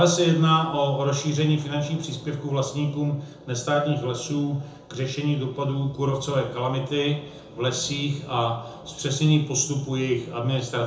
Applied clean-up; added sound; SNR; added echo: none; none; none; reverberation time 0.6 s.